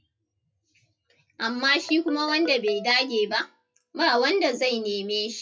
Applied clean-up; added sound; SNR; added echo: classical method WPE with log-MMSE.